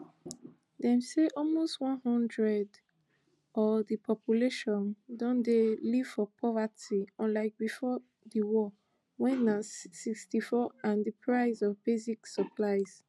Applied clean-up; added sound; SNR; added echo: none; none; none; none.